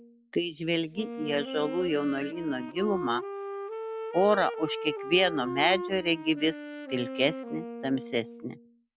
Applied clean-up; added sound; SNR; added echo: none; Wind instrument, woodwind instrument; 8 dB; none.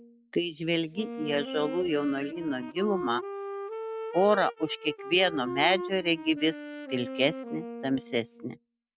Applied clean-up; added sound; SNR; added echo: neural mask model RNNoise.